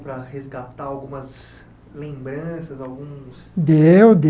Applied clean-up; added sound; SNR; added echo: none; none; none; none.